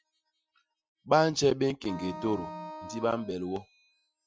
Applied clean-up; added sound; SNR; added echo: classical method Wiener filter.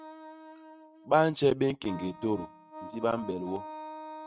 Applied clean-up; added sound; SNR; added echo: neural mask model RNNoise.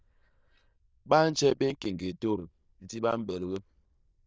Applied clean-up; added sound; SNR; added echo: neural diffusion model UNIVERSE++.